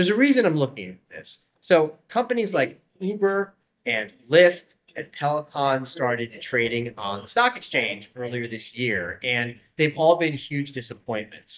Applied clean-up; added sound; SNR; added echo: neural mask model DeepFilterNet 3.